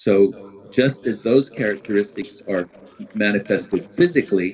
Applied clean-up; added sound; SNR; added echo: neural separator model SepFormer DNS4.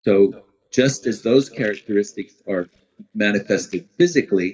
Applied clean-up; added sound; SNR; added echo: neural mask model DeepFilterNet 3.